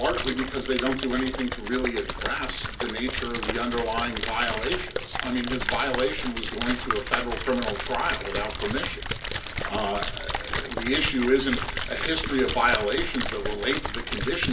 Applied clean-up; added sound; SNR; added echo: none; Splash, splatter; 2 dB; reverberation time 0.3 s.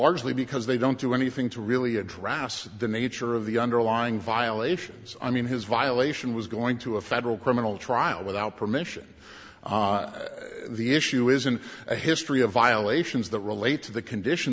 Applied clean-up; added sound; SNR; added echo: none; none; none; none.